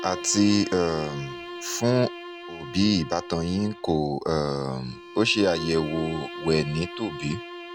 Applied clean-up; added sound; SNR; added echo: none; Bowed string instrument; 12 dB; none.